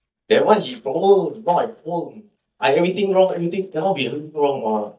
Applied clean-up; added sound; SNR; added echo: neural mask model DeepFilterNet 3.